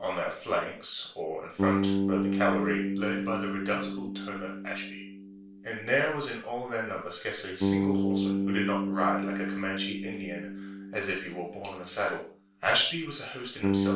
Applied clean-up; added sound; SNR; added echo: none; Bass guitar; -1 dB; reverberation time 0.4 s.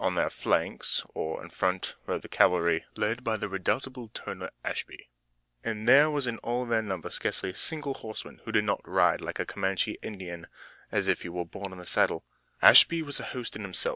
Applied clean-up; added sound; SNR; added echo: none; none; none; none.